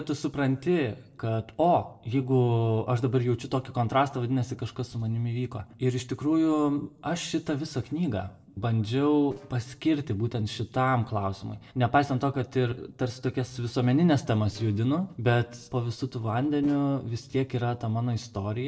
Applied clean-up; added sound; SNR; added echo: neural separator model SepFormer DNS4.